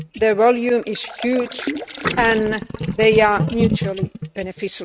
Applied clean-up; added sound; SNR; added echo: neural mask model RNNoise.